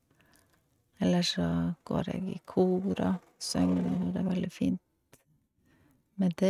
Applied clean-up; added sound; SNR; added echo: neural mask model RNNoise.